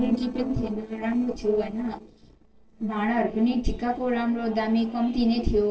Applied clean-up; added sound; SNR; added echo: neural separator model SepFormer DNS4.